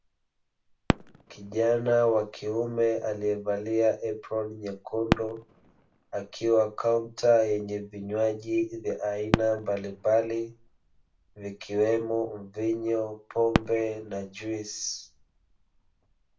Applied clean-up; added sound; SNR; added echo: none; Fireworks; 9 dB; reverberation time 0.2 s.